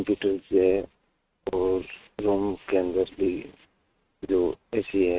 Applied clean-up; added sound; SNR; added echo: neural mask model RNNoise.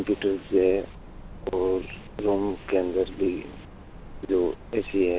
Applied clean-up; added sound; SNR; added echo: none; Train; 15 dB; none.